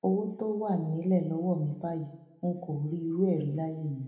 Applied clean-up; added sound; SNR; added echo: none; none; none; reverberation time 0.7 s.